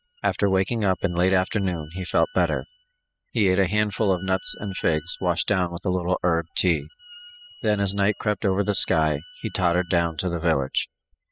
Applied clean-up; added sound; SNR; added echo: classical method spectral subtraction.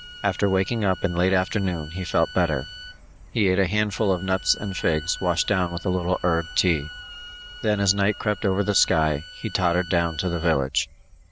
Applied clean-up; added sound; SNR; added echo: none; Bowed string instrument + Insect; 16 dB; none.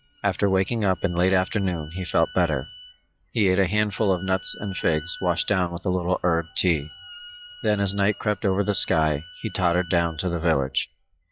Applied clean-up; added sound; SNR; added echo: classical method log-MMSE.